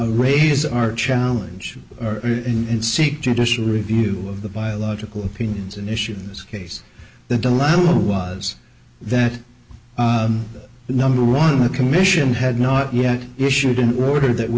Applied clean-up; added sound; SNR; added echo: none; none; none; none.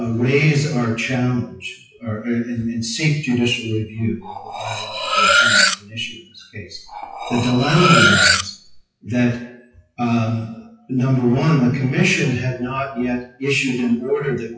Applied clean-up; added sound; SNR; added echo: classical method WPE with log-MMSE.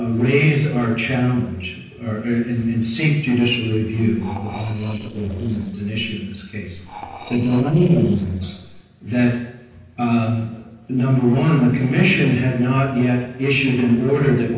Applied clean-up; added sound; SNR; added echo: neural separator model SepFormer DNS4.